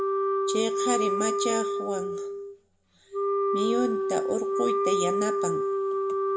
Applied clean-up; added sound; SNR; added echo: none; Wind instrument, woodwind instrument; -5 dB; reverberation time 0.6 s.